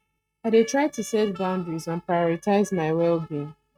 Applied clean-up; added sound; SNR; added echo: neural mask model RNNoise.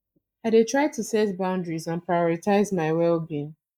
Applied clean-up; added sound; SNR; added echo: neural mask model Resemble Enhance denoiser.